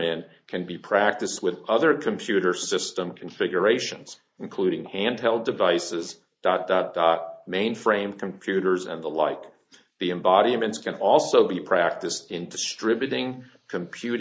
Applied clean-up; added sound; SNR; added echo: neural mask model Resemble Enhance denoiser.